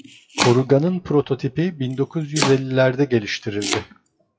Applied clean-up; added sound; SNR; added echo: classical method WPE with log-MMSE.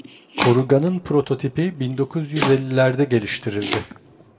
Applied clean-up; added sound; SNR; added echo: none; Domestic sounds, home sounds; 9 dB; reverberation time 1.6 s.